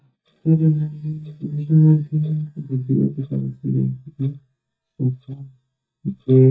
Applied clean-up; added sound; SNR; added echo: neural mask model DeepFilterNet 3.